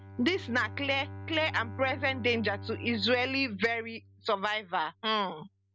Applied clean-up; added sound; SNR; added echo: none; Bowed string instrument; 13 dB; none.